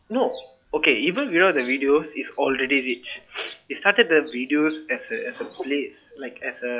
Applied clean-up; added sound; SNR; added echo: classical method log-MMSE.